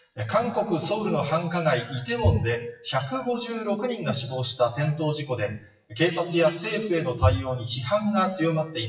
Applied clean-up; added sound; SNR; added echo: classical method WPE with log-MMSE.